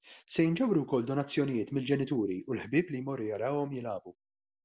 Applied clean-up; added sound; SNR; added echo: none; none; none; none.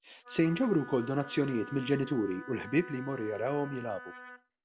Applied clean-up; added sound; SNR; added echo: none; Wind instrument, woodwind instrument; 16 dB; none.